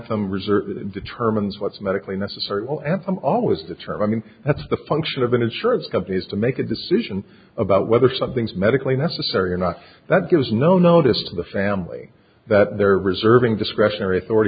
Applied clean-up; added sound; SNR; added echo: none; none; none; none.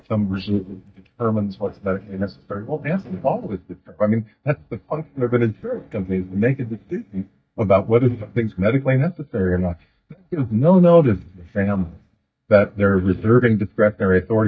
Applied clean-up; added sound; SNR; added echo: neural mask model DeepFilterNet 3.